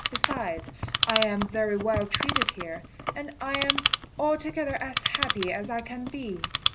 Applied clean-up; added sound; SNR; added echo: none; Clock; 0 dB; none.